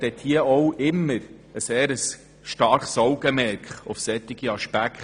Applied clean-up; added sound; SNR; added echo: none; none; none; none.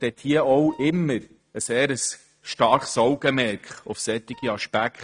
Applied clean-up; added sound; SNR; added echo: neural mask model RNNoise.